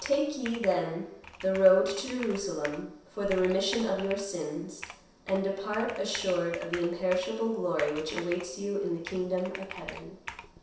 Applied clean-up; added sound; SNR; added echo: none; Computer keyboard; 14 dB; reverberation time 0.7 s.